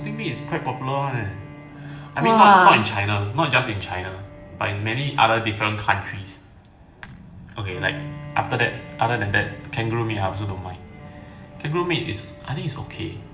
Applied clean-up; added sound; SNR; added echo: none; Bowed string instrument; 17 dB; reverberation time 0.8 s.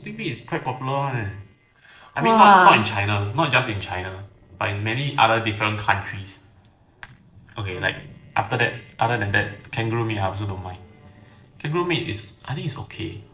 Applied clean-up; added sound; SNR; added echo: neural separator model SepFormer DNS4.